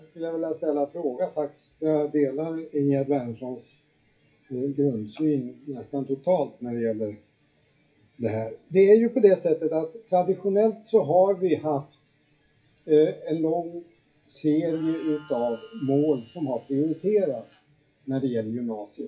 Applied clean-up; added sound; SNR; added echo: classical method WPE with log-MMSE.